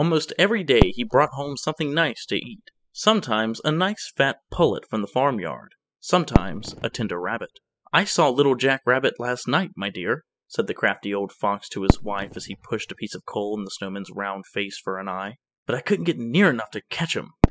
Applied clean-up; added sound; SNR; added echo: classical method spectral subtraction.